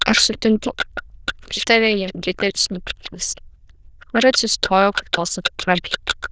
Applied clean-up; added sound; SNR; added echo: neural diffusion model UNIVERSE++.